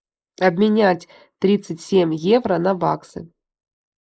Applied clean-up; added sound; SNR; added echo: neural mask model Resemble Enhance denoiser.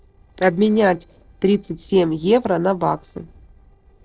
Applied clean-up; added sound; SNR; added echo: neural separator model SepFormer DNS4.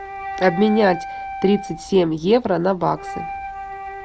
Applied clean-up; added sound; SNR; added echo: none; Wind instrument, woodwind instrument; 11 dB; none.